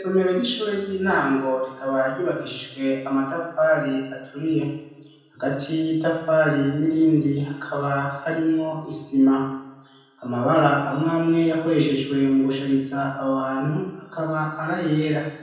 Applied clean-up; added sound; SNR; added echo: none; none; none; reverberation time 0.9 s.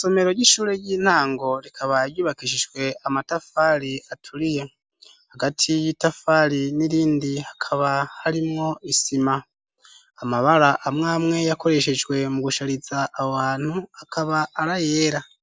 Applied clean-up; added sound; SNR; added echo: none; none; none; none.